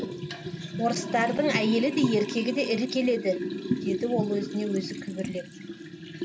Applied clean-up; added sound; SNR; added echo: none; Liquid; 5 dB; none.